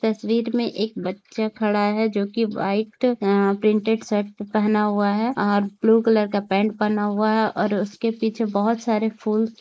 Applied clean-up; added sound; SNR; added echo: neural mask model Resemble Enhance denoiser.